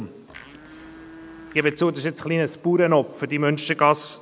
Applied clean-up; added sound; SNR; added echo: none; Domestic sounds, home sounds; 19 dB; none.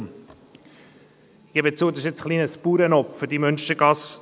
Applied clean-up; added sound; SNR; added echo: none; none; none; none.